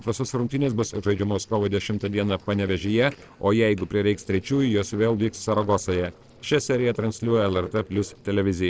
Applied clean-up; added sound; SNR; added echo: neural separator model SepFormer DNS4.